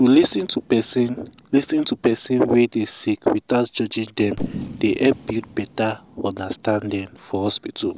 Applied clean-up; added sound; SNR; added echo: none; Fireworks; 18 dB; none.